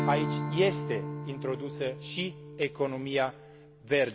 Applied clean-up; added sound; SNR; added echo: none; Strum; 5 dB; none.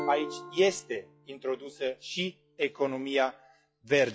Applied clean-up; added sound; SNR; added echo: classical method log-MMSE.